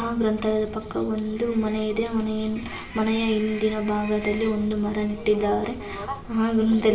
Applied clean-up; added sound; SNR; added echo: none; none; none; reverberation time 0.8 s.